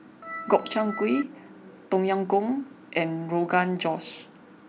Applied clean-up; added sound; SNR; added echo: none; Organ; 10 dB; none.